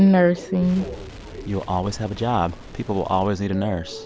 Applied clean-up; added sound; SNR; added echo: none; Subway, metro, underground + Explosion; 15 dB; none.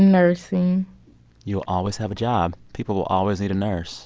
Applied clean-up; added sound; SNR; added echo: none; none; none; none.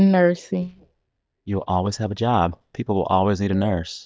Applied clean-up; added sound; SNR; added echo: neural mask model DeepFilterNet 3.